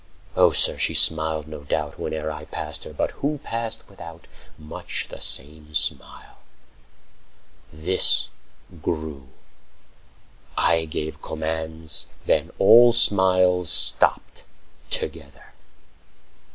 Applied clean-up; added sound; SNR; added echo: none; none; none; none.